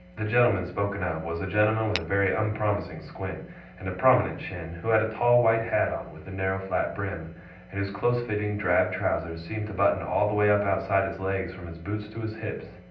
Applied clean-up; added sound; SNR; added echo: none; Tap / Glass; 11 dB; reverberation time 0.6 s.